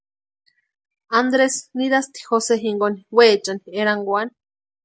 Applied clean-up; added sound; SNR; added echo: none; none; none; none.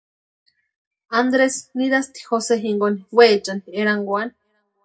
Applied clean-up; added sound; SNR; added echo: none; none; none; reverberation time 0.2 s.